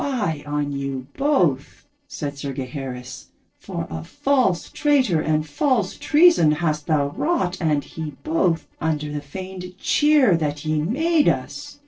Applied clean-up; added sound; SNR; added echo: neural separator model SepFormer DNS4.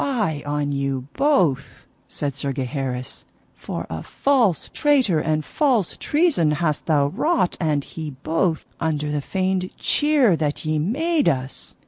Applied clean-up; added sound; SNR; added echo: none; none; none; none.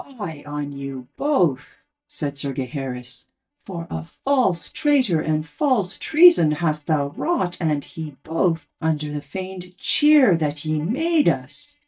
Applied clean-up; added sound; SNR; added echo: neural mask model DeepFilterNet 3.